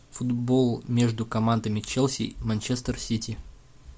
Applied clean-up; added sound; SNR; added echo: none; none; none; none.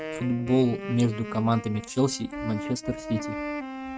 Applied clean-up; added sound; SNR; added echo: neural mask model RNNoise.